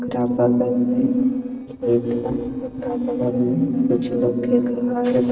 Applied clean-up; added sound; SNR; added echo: neural separator model SepFormer DNS4.